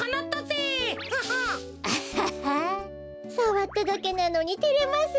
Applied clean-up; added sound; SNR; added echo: none; none; none; none.